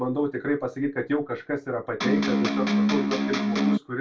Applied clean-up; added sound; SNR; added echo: none; Electric guitar; -5 dB; reverberation time 0.2 s.